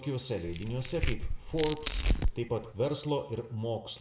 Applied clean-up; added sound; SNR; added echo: none; Tearing; -2 dB; reverberation time 0.6 s.